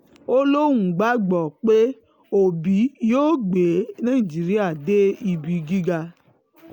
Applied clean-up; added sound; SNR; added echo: none; none; none; none.